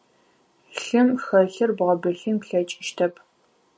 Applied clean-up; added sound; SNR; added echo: none; none; none; none.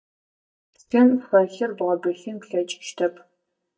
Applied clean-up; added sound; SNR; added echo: neural mask model DeepFilterNet 3.